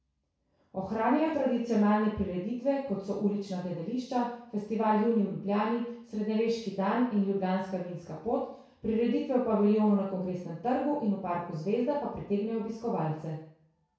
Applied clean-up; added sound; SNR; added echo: none; none; none; reverberation time 0.6 s.